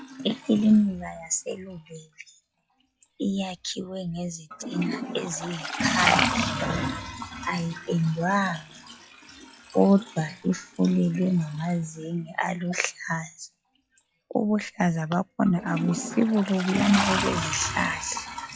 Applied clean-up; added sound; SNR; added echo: classical method log-MMSE.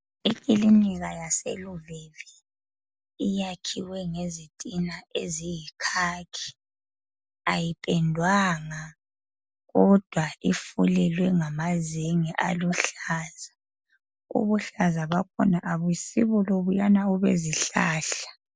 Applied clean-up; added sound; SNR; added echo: none; none; none; none.